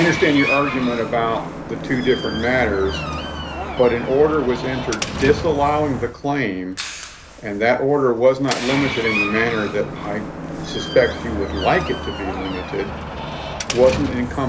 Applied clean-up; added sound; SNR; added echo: none; Door; 7 dB; none.